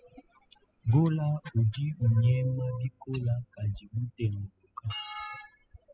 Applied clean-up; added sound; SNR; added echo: classical method spectral subtraction.